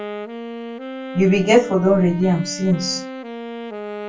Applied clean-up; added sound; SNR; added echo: none; Wind instrument, woodwind instrument; 11 dB; reverberation time 0.2 s.